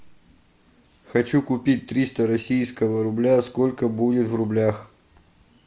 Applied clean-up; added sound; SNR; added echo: none; none; none; none.